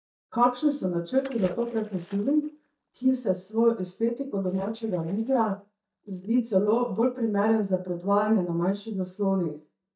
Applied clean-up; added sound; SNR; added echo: neural mask model DeepFilterNet 3.